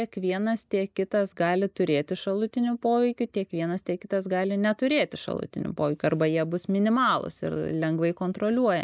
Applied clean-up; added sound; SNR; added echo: neural mask model Resemble Enhance denoiser.